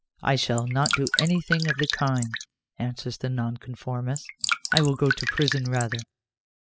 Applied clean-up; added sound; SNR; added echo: classical method spectral subtraction.